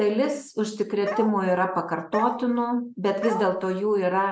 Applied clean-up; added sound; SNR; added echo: none; Bark; 8 dB; none.